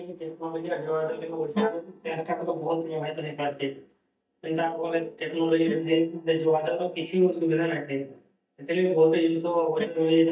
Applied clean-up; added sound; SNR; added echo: neural mask model DeepFilterNet 3.